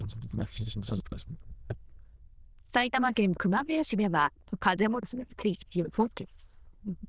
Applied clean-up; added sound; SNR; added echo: neural diffusion model UNIVERSE++.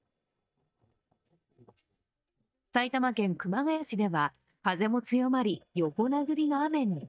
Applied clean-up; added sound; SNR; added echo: neural mask model DeepFilterNet 3.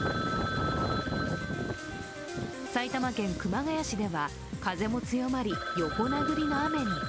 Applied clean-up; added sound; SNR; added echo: none; Telephone; 7 dB; none.